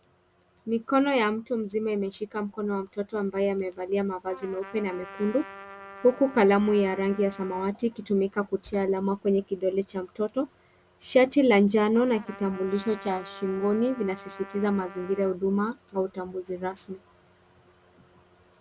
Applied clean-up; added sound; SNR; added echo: none; Trumpet; 17 dB; none.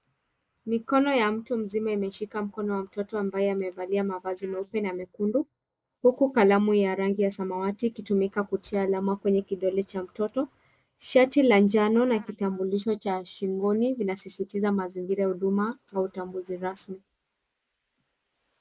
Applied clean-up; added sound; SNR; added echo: neural mask model Resemble Enhance denoiser.